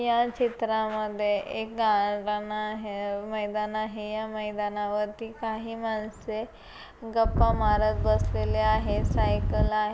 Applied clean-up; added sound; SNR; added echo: none; Wind; -3 dB; none.